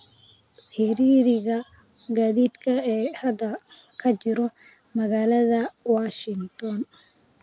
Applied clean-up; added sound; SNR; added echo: none; none; none; none.